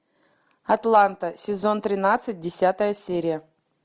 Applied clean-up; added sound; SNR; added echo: none; none; none; none.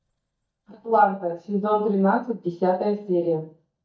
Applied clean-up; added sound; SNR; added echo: neural mask model DeepFilterNet 3.